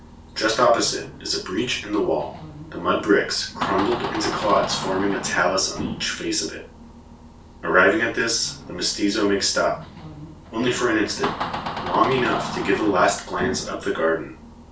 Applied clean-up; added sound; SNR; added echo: none; Door; 10 dB; reverberation time 0.3 s.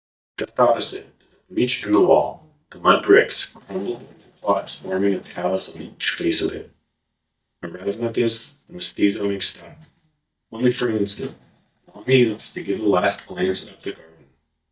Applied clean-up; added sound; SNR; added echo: neural mask model DeepFilterNet 3.